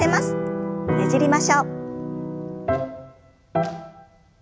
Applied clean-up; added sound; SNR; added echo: none; none; none; none.